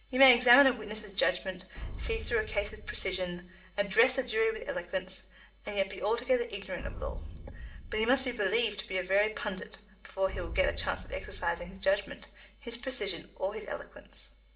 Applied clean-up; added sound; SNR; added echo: none; Boom; 10 dB; reverberation time 0.6 s.